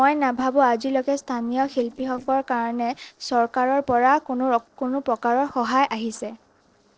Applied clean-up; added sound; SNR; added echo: neural separator model SepFormer DNS4.